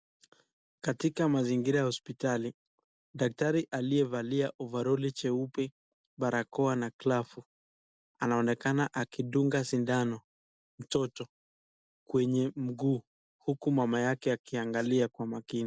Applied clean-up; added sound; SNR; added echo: none; none; none; none.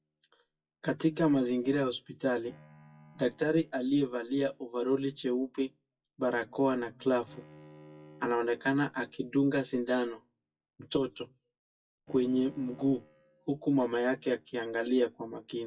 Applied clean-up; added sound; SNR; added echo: classical method WPE with log-MMSE.